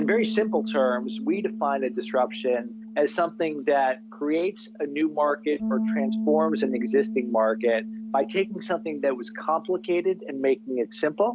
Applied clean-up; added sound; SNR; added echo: none; Bass guitar; 7 dB; none.